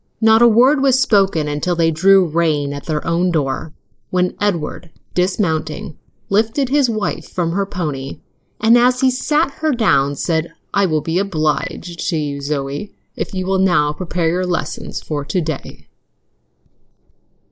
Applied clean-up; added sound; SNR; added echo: neural mask model Resemble Enhance denoiser.